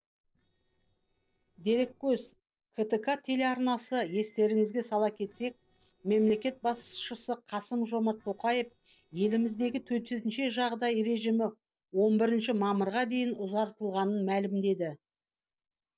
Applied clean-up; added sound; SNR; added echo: neural separator model SepFormer DNS4.